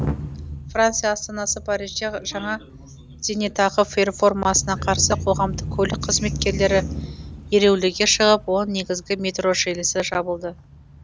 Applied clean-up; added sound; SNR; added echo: none; Engine starting / Accelerating, revving, vroom / Motor vehicle (road); 10 dB; none.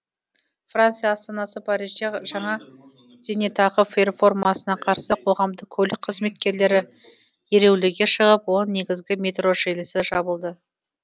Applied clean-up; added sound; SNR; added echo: none; none; none; none.